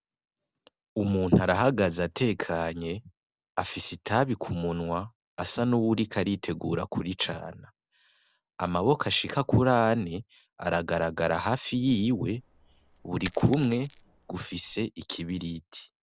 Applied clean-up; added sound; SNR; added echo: none; Coin (dropping); 20 dB; none.